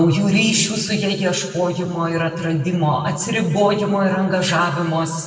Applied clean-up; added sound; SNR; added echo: none; none; none; reverberation time 1.7 s.